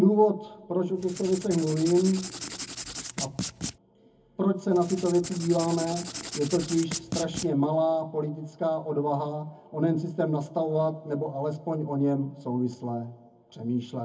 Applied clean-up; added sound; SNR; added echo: none; Writing; 10 dB; reverberation time 0.3 s.